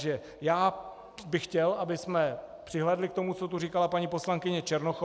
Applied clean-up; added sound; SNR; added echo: none; none; none; none.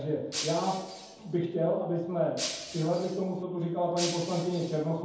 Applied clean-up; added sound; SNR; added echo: none; Shatter; 9 dB; reverberation time 0.9 s.